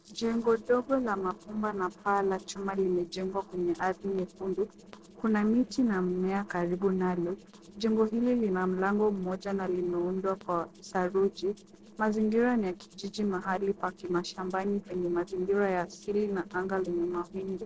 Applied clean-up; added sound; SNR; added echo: neural separator model SepFormer DNS4.